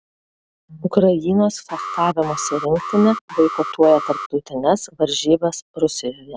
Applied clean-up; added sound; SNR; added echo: none; Alarm; 10 dB; none.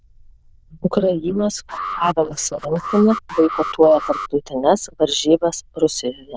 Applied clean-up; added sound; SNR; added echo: neural diffusion model UNIVERSE++.